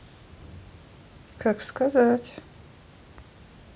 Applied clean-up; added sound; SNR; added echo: none; none; none; none.